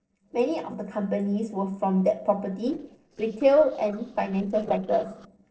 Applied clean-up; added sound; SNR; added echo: neural separator model SepFormer DNS4.